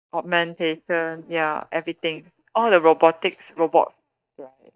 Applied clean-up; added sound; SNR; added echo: neural mask model DeepFilterNet 3.